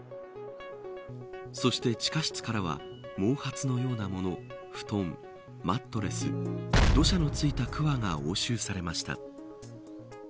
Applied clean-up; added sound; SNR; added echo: none; Explosion; -3 dB; none.